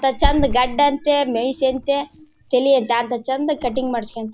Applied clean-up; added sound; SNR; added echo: none; Thump, thud; 9 dB; none.